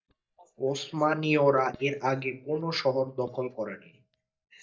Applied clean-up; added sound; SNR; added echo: neural mask model DeepFilterNet 3.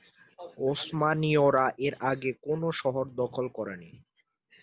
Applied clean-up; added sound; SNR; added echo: none; none; none; none.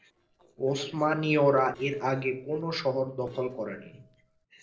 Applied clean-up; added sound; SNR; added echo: neural separator model SepFormer DNS4.